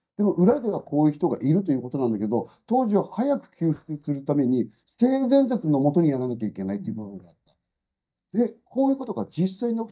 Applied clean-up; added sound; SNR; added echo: neural mask model DeepFilterNet 3.